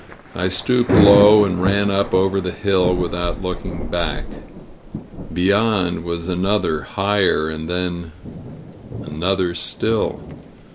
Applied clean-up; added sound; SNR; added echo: none; Thunder / Rain; 7 dB; none.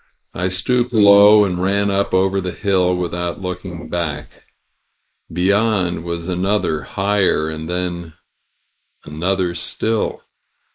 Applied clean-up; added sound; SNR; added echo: neural mask model Resemble Enhance denoiser.